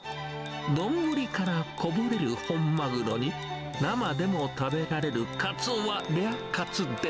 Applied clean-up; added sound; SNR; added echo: none; Bicycle bell; 20 dB; none.